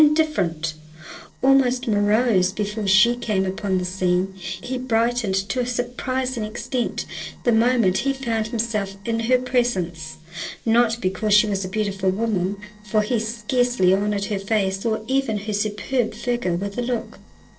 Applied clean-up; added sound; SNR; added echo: neural separator model SepFormer DNS4.